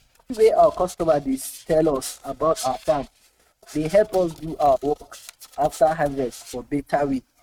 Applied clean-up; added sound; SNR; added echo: neural mask model RNNoise.